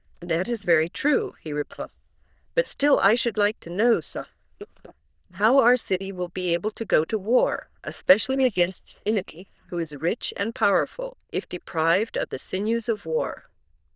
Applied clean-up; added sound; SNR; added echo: neural diffusion model UNIVERSE++.